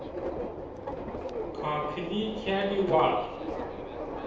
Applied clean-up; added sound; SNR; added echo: none; Subway, metro, underground; 4 dB; reverberation time 0.9 s.